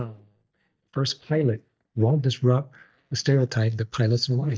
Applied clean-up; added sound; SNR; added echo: neural mask model DeepFilterNet 3.